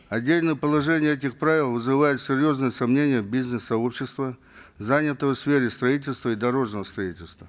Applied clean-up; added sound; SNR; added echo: none; none; none; none.